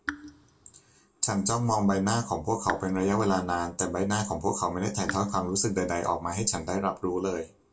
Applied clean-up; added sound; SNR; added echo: none; Raindrop / Drip; 12 dB; reverberation time 0.2 s.